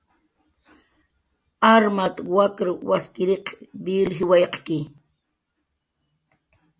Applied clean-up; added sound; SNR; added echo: none; none; none; none.